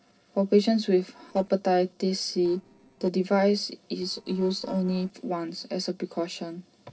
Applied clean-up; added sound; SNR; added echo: neural separator model SepFormer DNS4.